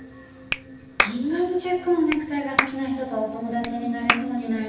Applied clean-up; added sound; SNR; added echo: none; Clapping; 4 dB; reverberation time 0.9 s.